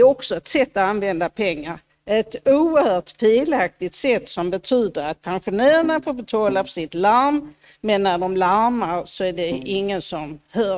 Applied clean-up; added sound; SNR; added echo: neural mask model RNNoise.